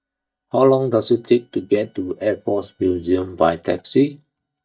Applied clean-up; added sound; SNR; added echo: neural mask model DeepFilterNet 3.